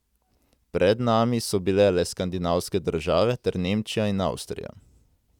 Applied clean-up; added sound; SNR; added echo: none; none; none; none.